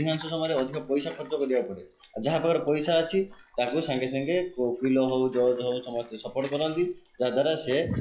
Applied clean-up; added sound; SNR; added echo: classical method log-MMSE.